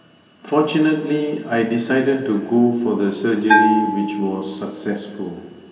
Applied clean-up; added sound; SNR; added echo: none; Bell; 5 dB; reverberation time 2.2 s.